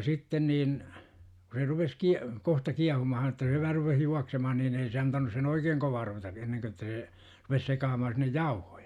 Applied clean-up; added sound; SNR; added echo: none; none; none; none.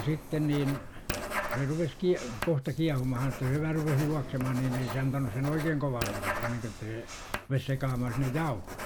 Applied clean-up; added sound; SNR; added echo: none; Writing; 8 dB; none.